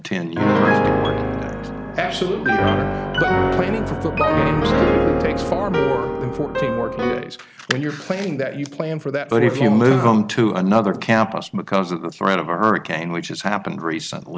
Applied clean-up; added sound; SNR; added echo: none; Piano; 2 dB; none.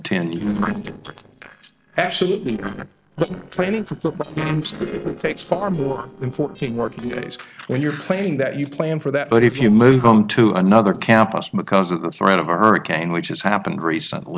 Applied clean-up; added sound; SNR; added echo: neural separator model SepFormer DNS4.